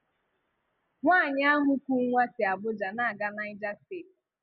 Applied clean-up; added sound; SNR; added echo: none; none; none; none.